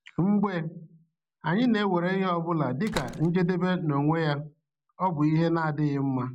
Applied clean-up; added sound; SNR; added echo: none; Slam; 17 dB; none.